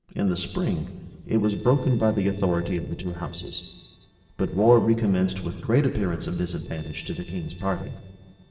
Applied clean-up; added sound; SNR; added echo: neural separator model SepFormer DNS4.